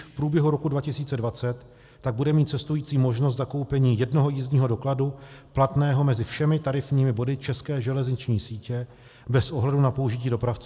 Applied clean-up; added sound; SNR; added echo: none; none; none; none.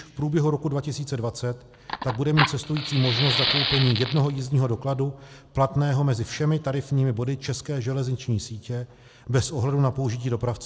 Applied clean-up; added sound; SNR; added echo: none; Fire; 4 dB; none.